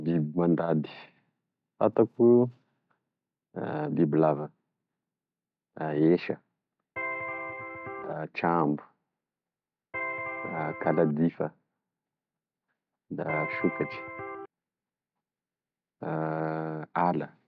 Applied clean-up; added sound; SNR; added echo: none; Electric guitar; 6 dB; none.